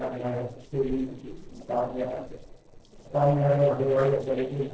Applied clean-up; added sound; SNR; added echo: neural separator model SepFormer DNS4.